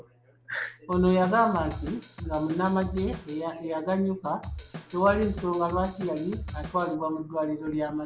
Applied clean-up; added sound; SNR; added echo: none; Drum kit; 10 dB; none.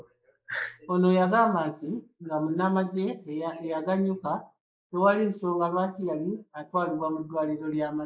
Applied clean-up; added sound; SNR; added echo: neural mask model Resemble Enhance denoiser.